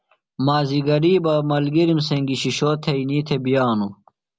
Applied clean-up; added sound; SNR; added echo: none; none; none; none.